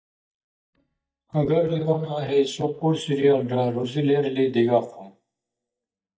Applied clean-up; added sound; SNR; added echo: neural mask model DeepFilterNet 3.